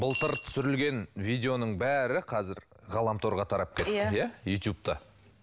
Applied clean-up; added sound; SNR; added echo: none; Coin (dropping) / Glass; 8 dB; none.